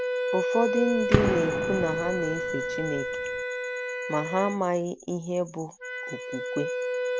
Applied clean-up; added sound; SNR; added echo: none; Wind instrument, woodwind instrument + Gunshot, gunfire; -1 dB; none.